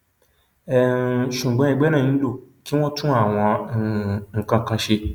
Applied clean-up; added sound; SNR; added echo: none; none; none; none.